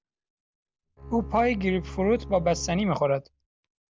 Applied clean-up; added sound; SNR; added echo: none; Bowed string instrument; 12 dB; none.